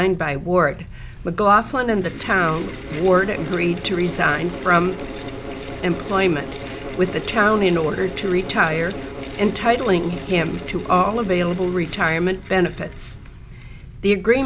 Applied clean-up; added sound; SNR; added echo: none; Mechanical fan; 13 dB; none.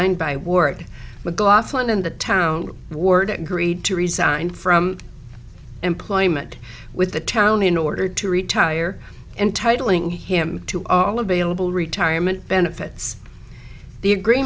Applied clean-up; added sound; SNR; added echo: none; none; none; none.